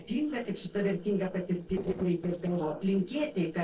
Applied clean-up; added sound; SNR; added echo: neural separator model SepFormer DNS4.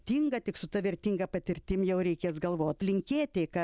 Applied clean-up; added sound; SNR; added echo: none; none; none; none.